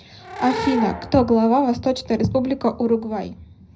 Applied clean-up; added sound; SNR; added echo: none; Animal / Brass instrument; 12 dB; reverberation time 0.4 s.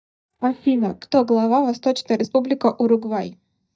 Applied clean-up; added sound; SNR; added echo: neural mask model DeepFilterNet 3.